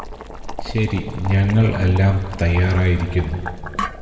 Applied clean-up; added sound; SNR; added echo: none; Boiling; 10 dB; reverberation time 1.9 s.